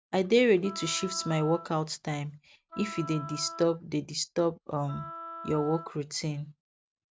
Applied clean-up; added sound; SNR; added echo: none; Wind instrument, woodwind instrument; 14 dB; none.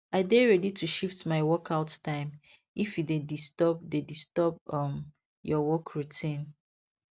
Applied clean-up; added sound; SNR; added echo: none; none; none; none.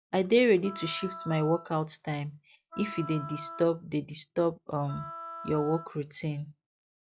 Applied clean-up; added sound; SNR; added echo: classical method log-MMSE.